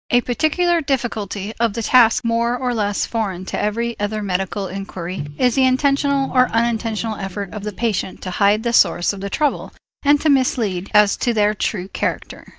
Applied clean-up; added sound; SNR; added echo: neural mask model DeepFilterNet 3.